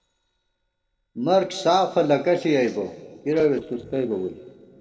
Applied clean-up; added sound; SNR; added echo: neural separator model SepFormer DNS4.